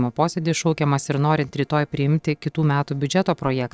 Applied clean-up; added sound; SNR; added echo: neural separator model SepFormer DNS4.